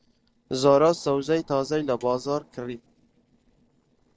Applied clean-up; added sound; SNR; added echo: neural separator model SepFormer DNS4.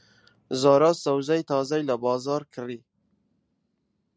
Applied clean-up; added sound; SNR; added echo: none; none; none; none.